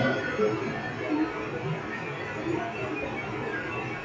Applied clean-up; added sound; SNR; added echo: classical method WPE with log-MMSE.